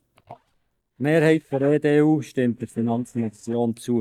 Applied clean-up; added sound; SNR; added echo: neural mask model DeepFilterNet 3.